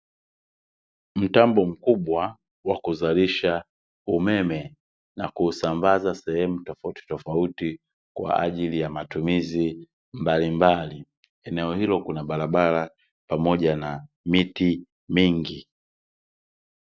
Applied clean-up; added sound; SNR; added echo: none; none; none; none.